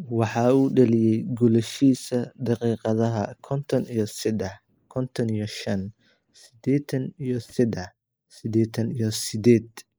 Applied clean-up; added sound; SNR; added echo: neural mask model Resemble Enhance denoiser.